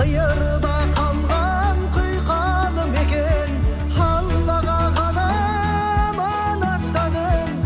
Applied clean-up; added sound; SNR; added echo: none; none; none; none.